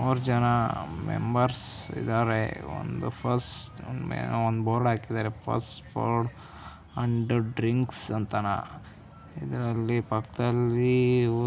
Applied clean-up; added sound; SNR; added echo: none; none; none; none.